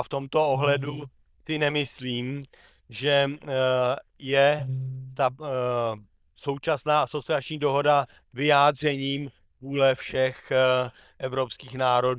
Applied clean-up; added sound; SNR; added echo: neural diffusion model UNIVERSE++.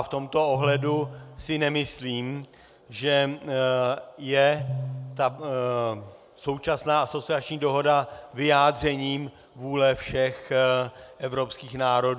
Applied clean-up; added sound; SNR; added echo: none; Piano; 11 dB; none.